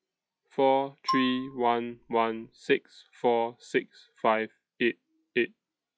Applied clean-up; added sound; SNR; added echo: classical method log-MMSE.